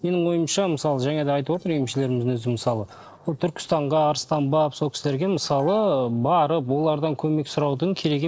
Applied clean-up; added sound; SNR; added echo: neural separator model SepFormer DNS4.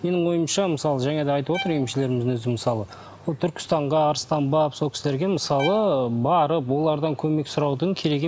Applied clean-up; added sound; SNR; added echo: none; Bowed string instrument; 18 dB; none.